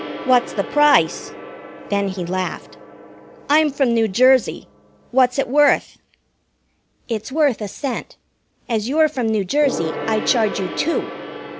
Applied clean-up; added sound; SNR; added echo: none; Gong; 13 dB; none.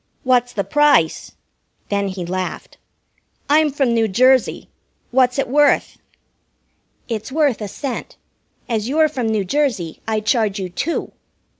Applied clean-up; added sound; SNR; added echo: none; none; none; none.